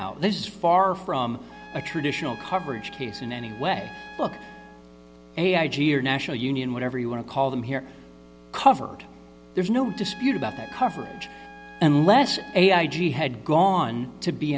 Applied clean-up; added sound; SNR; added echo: none; Trumpet; 19 dB; none.